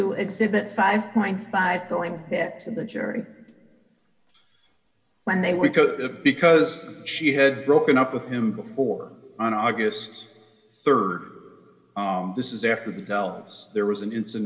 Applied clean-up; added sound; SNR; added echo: none; none; none; reverberation time 1.3 s.